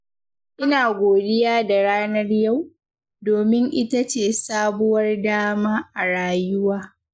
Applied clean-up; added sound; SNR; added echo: neural mask model Resemble Enhance denoiser.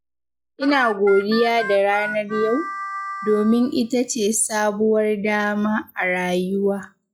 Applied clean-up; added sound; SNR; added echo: classical method log-MMSE.